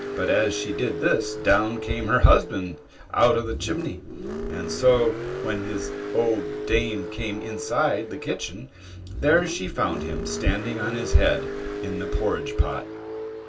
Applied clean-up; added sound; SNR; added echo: none; Car; 8 dB; reverberation time 0.2 s.